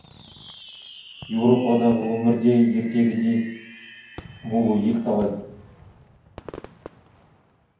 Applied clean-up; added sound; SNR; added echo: none; Fireworks; 20 dB; reverberation time 0.9 s.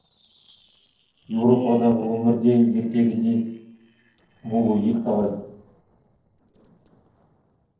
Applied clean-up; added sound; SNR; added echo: neural separator model SepFormer DNS4.